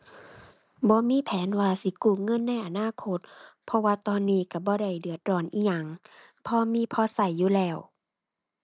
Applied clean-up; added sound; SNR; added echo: none; none; none; none.